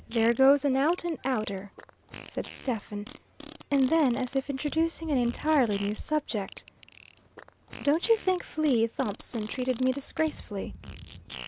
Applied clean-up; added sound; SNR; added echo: none; Fart; 17 dB; none.